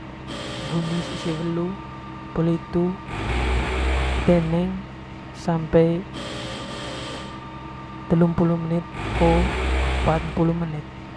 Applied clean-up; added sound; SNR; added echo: none; Mechanisms; 3 dB; none.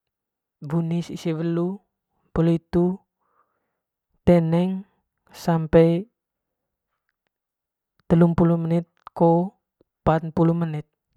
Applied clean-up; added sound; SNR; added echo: none; none; none; none.